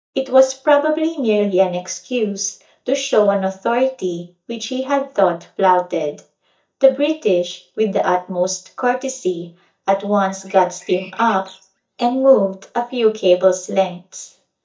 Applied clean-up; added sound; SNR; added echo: neural mask model DeepFilterNet 3.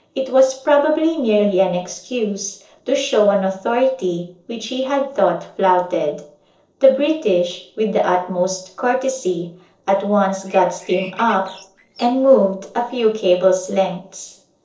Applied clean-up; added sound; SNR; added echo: neural separator model SepFormer DNS4.